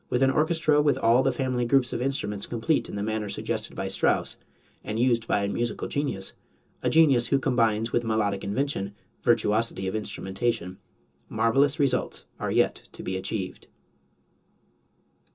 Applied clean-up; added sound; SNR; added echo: none; none; none; reverberation time 0.2 s.